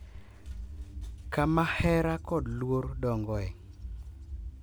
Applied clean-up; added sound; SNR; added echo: none; none; none; none.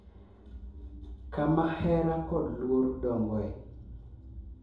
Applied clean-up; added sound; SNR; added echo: none; none; none; reverberation time 2.6 s.